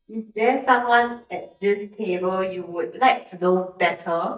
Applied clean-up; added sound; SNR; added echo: neural mask model DeepFilterNet 3.